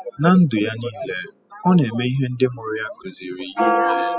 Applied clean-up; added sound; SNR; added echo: classical method spectral subtraction.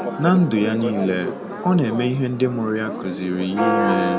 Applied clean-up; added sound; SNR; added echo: none; Church bell; 4 dB; none.